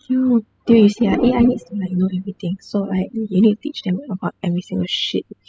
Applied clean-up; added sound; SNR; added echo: classical method spectral subtraction.